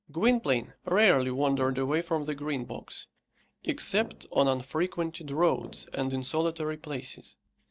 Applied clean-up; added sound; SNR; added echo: neural mask model DeepFilterNet 3.